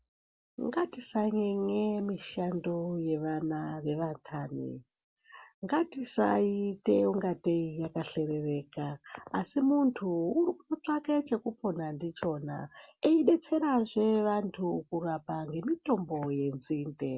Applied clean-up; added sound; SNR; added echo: none; none; none; none.